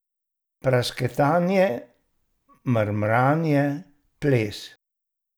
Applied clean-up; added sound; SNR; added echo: none; none; none; none.